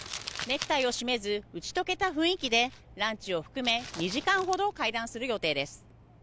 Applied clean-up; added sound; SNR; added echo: none; Crumpling, crinkling; 15 dB; none.